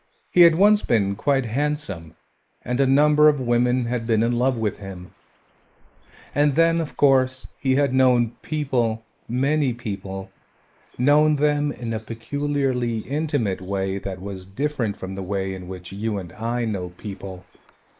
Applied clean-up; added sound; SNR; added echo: neural mask model Resemble Enhance denoiser.